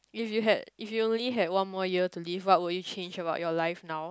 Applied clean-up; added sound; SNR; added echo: none; none; none; none.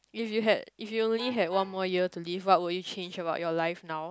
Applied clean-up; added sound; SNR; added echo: none; Alarm / Truck; 19 dB; none.